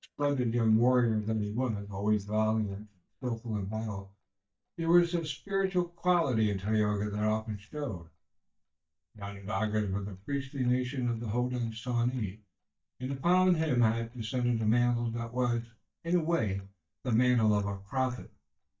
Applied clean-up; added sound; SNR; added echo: neural mask model DeepFilterNet 3.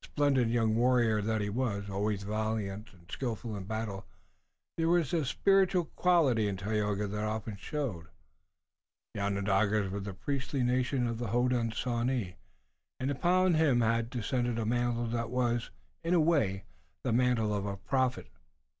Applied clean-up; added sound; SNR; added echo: none; none; none; none.